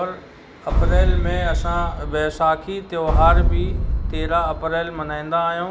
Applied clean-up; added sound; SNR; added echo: none; Boom; -3 dB; none.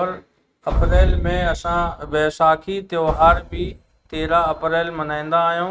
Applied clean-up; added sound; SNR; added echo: neural mask model RNNoise.